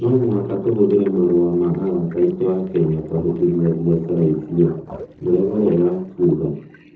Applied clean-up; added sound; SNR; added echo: neural separator model SepFormer DNS4.